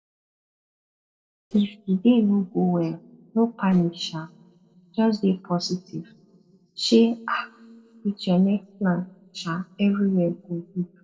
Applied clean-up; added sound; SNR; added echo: neural separator model SepFormer DNS4.